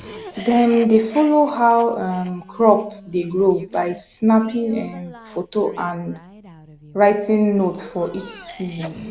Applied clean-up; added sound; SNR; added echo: none; Cough; 20 dB; none.